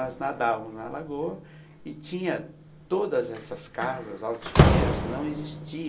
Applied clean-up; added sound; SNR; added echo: none; Slam; -3 dB; reverberation time 0.2 s.